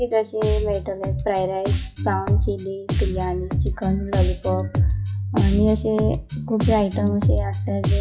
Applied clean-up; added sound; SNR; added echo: classical method WPE with log-MMSE.